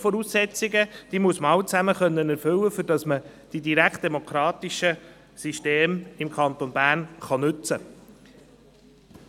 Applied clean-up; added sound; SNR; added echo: none; none; none; none.